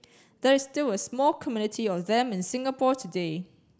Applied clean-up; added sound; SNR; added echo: none; none; none; none.